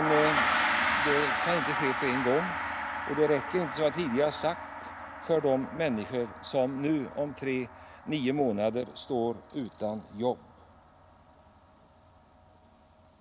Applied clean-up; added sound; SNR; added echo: none; Gong; 3 dB; none.